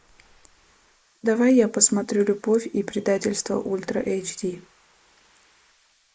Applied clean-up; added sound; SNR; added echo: neural mask model Resemble Enhance denoiser.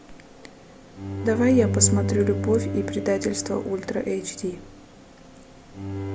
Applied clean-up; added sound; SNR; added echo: none; Bowed string instrument; 4 dB; none.